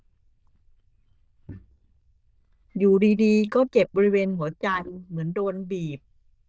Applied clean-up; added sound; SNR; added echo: neural diffusion model UNIVERSE++.